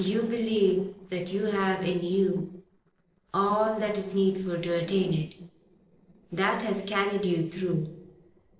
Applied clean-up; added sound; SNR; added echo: neural separator model SepFormer DNS4.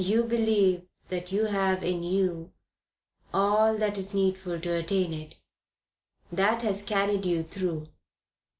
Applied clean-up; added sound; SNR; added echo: none; none; none; none.